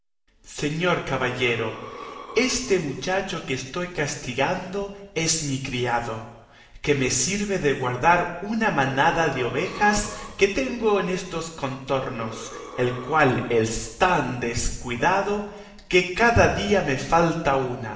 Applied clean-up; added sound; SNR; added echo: none; Breathing; 18 dB; reverberation time 1.2 s.